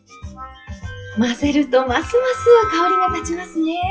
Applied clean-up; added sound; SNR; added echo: classical method WPE with log-MMSE.